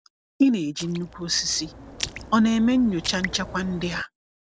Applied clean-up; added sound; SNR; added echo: none; Raindrop; 13 dB; none.